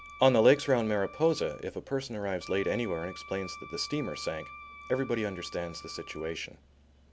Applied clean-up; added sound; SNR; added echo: none; Wind instrument, woodwind instrument; 17 dB; none.